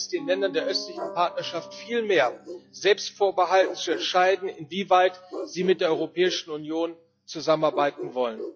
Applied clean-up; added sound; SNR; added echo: classical method log-MMSE.